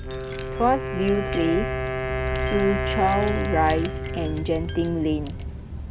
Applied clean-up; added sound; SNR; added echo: none; Wind chime + Wind instrument, woodwind instrument; 2 dB; none.